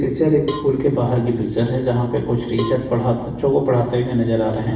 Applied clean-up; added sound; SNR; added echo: none; Cowbell; 15 dB; reverberation time 1.0 s.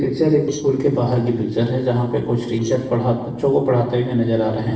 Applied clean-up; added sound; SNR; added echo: neural separator model SepFormer DNS4.